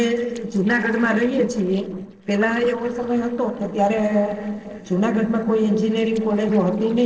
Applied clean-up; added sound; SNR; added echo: neural separator model SepFormer DNS4.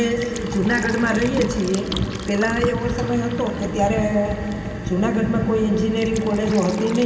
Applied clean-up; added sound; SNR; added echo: none; Fill (with liquid); 17 dB; reverberation time 0.2 s.